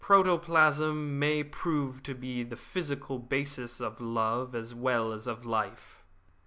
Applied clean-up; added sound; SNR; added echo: none; none; none; none.